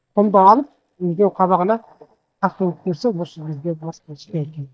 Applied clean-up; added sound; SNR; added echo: neural mask model DeepFilterNet 3.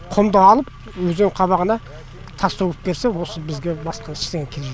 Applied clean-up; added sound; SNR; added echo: none; none; none; none.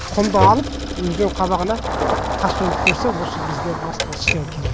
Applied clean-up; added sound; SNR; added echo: none; Engine starting + Typewriter; 1 dB; none.